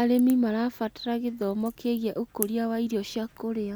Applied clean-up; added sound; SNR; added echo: none; Crack / Crackle; 19 dB; none.